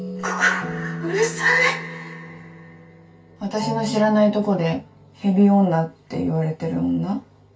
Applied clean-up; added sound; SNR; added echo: none; none; none; reverberation time 0.2 s.